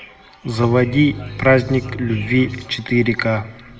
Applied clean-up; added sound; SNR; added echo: none; Bowed string instrument; 13 dB; reverberation time 1.2 s.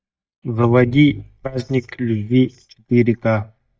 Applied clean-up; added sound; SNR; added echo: neural mask model DeepFilterNet 3.